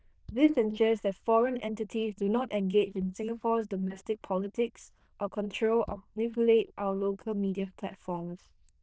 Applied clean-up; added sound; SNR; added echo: neural diffusion model UNIVERSE++.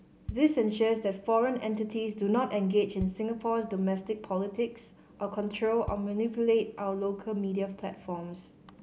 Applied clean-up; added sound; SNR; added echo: none; Bass drum; 19 dB; none.